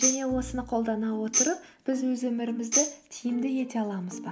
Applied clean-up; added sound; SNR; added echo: none; Tambourine; 3 dB; none.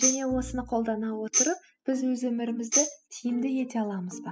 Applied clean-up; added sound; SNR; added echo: classical method spectral subtraction.